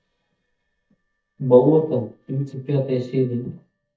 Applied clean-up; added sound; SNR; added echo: neural mask model DeepFilterNet 3.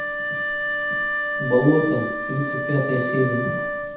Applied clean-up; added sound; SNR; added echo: none; Wind instrument, woodwind instrument; 2 dB; reverberation time 0.8 s.